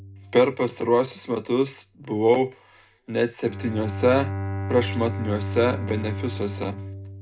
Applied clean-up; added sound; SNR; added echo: none; Bowed string instrument; 8 dB; reverberation time 0.2 s.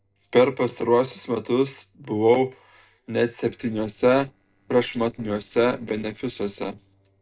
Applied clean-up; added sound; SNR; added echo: neural separator model SepFormer DNS4.